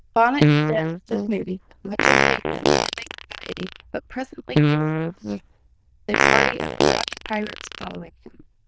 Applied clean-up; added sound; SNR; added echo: neural diffusion model UNIVERSE++.